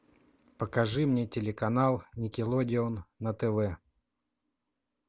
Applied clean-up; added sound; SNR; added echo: none; none; none; none.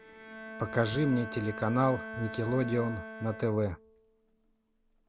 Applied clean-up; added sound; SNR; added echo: none; Bowed string instrument; 11 dB; none.